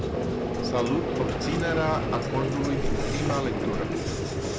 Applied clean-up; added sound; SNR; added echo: none; Vehicle; -2 dB; none.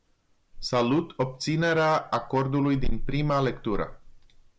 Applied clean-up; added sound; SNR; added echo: none; none; none; none.